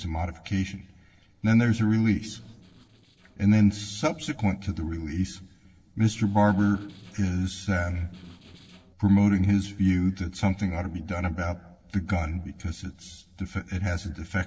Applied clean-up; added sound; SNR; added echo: neural separator model SepFormer DNS4.